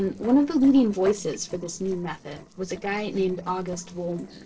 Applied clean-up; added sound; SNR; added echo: neural separator model SepFormer DNS4.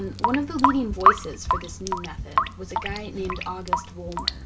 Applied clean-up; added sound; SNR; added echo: none; Drip / Sink (filling or washing) / Water tap, faucet; -4 dB; reverberation time 0.2 s.